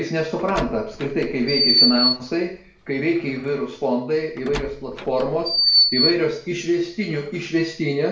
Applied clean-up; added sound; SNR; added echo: none; Door; 1 dB; reverberation time 0.6 s.